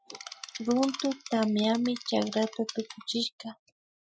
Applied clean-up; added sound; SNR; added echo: classical method Wiener filter.